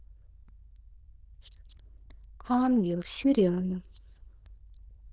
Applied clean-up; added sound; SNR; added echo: neural diffusion model UNIVERSE++.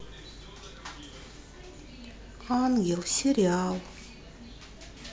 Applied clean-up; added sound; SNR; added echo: none; none; none; none.